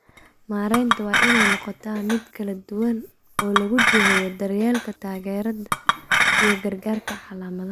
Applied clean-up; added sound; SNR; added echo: none; Chink, clink; -1 dB; none.